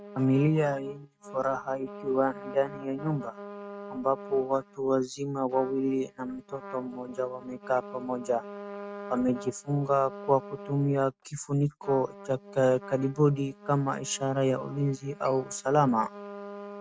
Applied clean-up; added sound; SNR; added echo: neural mask model RNNoise.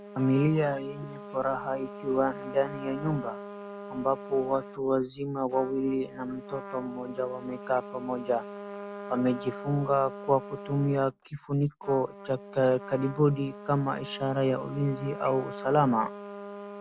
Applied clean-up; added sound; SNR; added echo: none; Trumpet; 12 dB; none.